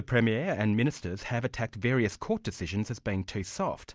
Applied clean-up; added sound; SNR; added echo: none; none; none; none.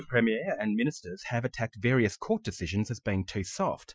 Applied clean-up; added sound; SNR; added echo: classical method Wiener filter.